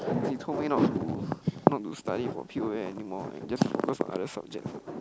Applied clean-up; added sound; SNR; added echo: none; none; none; none.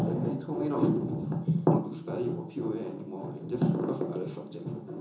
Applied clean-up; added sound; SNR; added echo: none; none; none; reverberation time 0.7 s.